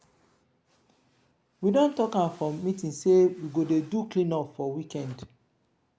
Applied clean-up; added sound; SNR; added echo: none; none; none; none.